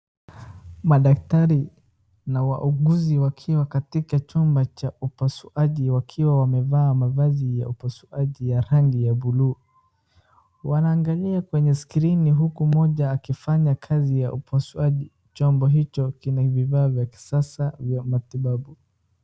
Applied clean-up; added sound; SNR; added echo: none; none; none; none.